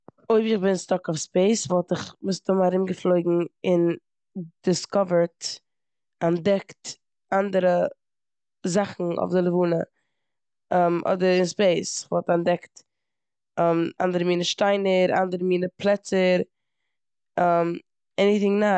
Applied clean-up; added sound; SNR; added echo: none; none; none; none.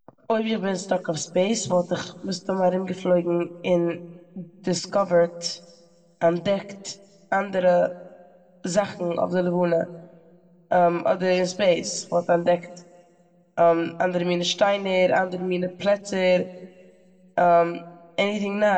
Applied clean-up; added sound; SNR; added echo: none; none; none; reverberation time 0.9 s.